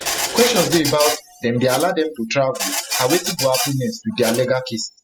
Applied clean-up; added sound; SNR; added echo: classical method spectral subtraction.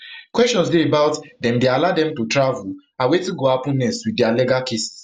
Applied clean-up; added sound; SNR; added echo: none; none; none; none.